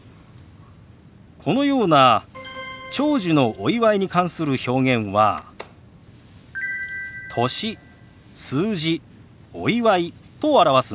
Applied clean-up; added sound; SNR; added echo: none; none; none; none.